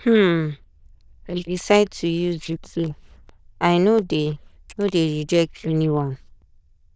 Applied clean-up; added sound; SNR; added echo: neural diffusion model UNIVERSE++.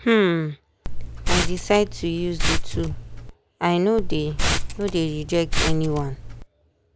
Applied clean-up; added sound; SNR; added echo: none; Liquid; 0 dB; none.